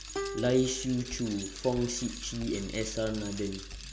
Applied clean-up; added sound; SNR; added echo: none; Bicycle + Plucked string instrument; 10 dB; none.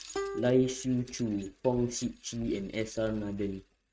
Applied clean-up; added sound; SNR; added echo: neural mask model RNNoise.